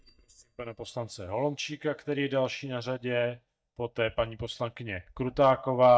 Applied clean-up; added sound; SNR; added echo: neural mask model DeepFilterNet 3.